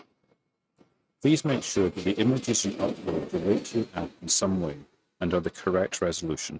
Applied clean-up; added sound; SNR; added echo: neural mask model RNNoise.